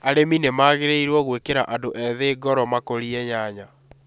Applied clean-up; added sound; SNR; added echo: none; none; none; none.